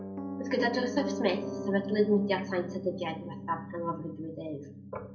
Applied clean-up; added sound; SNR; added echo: none; Piano; 6 dB; reverberation time 0.4 s.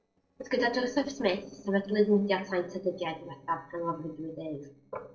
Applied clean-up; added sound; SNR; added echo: neural separator model SepFormer DNS4.